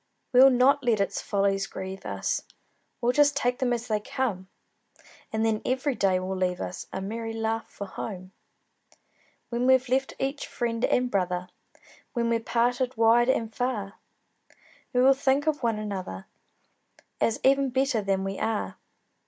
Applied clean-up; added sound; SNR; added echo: none; none; none; none.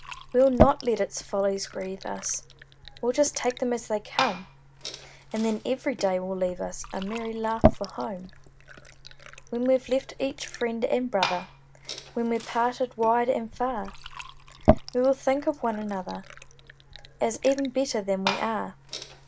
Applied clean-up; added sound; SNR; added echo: none; Fill (with liquid) / Glass; 4 dB; none.